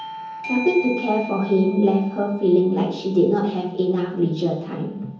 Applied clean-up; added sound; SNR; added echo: none; Bell / Doorbell; 15 dB; reverberation time 0.7 s.